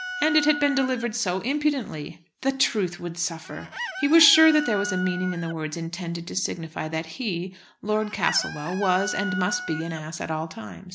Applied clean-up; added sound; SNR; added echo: none; Chicken, rooster; 11 dB; none.